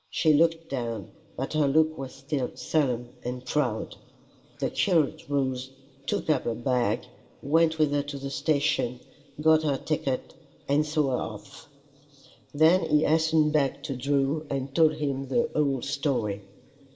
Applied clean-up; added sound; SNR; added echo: none; none; none; reverberation time 2.4 s.